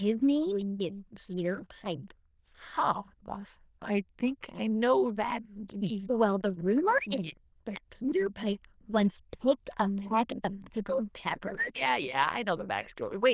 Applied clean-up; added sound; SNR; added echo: neural diffusion model UNIVERSE++.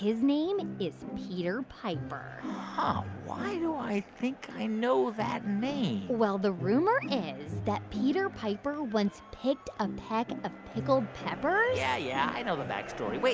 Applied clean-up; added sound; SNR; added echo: none; none; none; none.